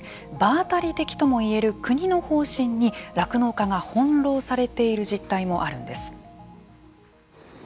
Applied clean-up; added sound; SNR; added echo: none; none; none; none.